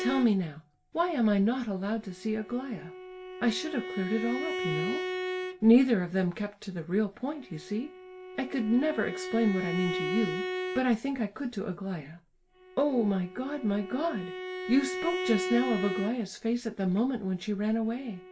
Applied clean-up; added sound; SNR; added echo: none; Bowed string instrument; 8 dB; reverberation time 0.2 s.